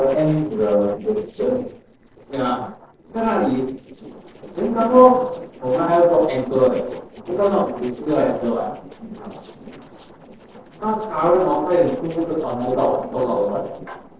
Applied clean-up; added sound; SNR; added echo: neural separator model SepFormer DNS4.